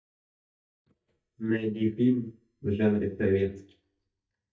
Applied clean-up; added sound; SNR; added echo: neural mask model DeepFilterNet 3.